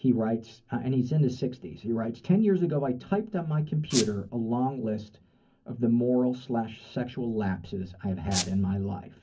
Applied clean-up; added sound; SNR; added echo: none; Squeak; 5 dB; reverberation time 0.3 s.